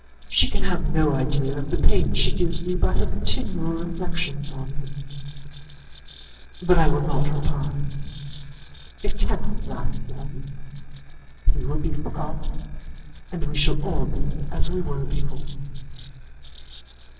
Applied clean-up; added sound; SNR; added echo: neural separator model SepFormer DNS4.